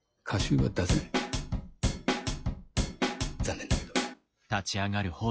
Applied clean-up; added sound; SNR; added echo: classical method log-MMSE.